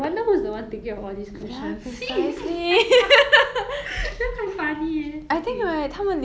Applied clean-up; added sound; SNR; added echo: none; none; none; none.